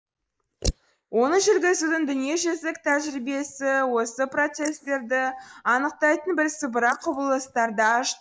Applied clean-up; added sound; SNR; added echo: neural mask model Resemble Enhance denoiser.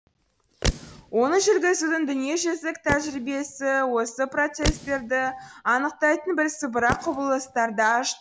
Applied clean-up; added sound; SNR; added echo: none; Fireworks; 10 dB; none.